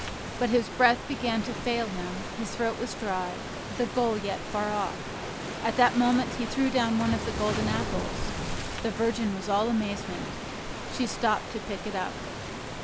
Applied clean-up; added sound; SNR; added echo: none; Waves, surf; 5 dB; none.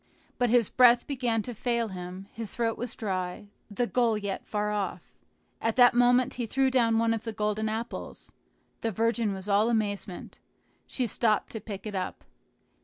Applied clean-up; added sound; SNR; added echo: none; none; none; none.